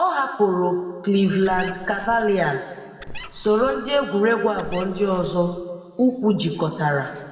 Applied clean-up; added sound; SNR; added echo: none; Squeak; 14 dB; reverberation time 1.6 s.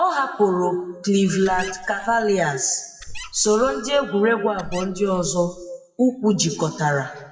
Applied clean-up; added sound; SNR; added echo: classical method WPE with log-MMSE.